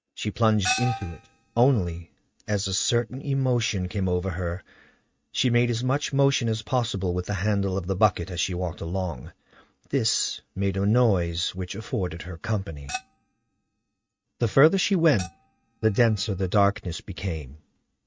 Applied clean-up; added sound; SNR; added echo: neural mask model RNNoise.